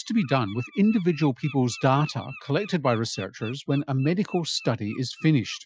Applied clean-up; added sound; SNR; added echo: classical method Wiener filter.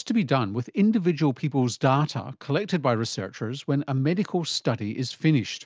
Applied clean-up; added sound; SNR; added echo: none; none; none; none.